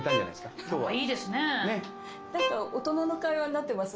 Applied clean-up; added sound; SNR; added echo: none; Bowed string instrument; 6 dB; none.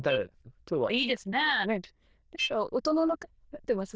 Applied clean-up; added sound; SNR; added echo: neural diffusion model UNIVERSE++.